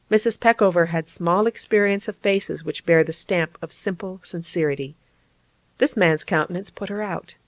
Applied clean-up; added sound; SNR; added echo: none; none; none; none.